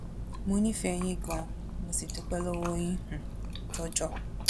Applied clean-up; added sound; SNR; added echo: none; Chewing, mastication; 2 dB; none.